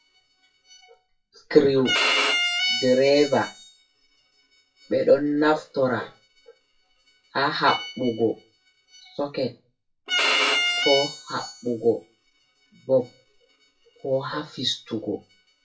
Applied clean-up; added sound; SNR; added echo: classical method WPE with log-MMSE.